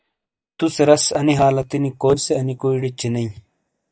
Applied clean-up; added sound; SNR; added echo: neural mask model DeepFilterNet 3.